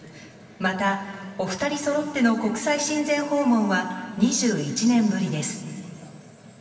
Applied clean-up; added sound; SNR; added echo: none; none; none; reverberation time 2.6 s.